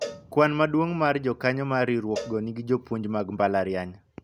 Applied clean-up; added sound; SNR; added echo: none; Cowbell; 17 dB; none.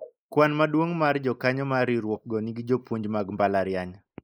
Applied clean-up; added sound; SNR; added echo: neural mask model Resemble Enhance denoiser.